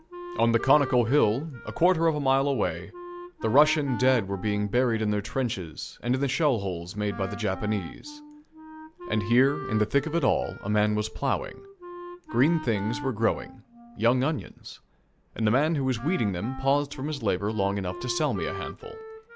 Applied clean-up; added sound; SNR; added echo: none; Wind instrument, woodwind instrument; 14 dB; none.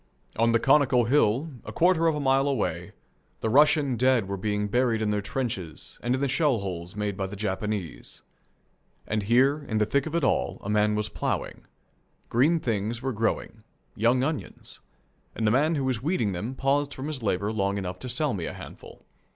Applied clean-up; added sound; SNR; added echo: none; none; none; none.